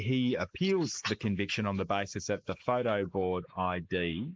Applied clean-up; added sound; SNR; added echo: neural mask model Resemble Enhance denoiser.